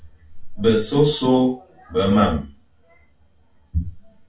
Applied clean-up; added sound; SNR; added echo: none; none; none; reverberation time 0.3 s.